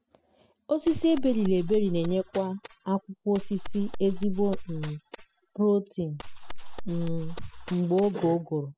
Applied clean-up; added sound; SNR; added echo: classical method spectral subtraction.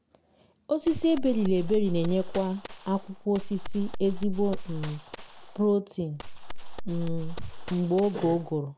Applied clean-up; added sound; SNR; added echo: none; Gunshot, gunfire; 4 dB; none.